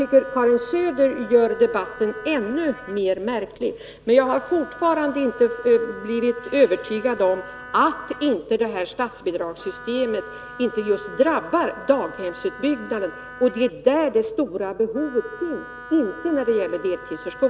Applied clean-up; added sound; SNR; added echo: none; Wind instrument, woodwind instrument; 17 dB; none.